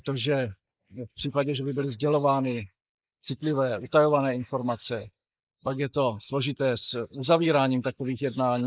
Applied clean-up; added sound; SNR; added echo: neural mask model Resemble Enhance denoiser.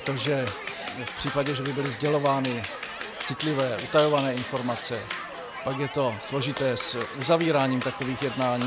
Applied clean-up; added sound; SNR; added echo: none; Crowd + Clapping; 8 dB; none.